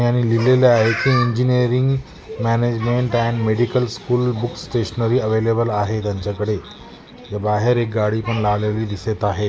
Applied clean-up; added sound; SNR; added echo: none; none; none; none.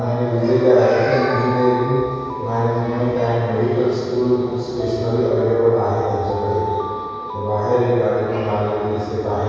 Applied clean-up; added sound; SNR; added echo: none; Alarm; 12 dB; reverberation time 2.2 s.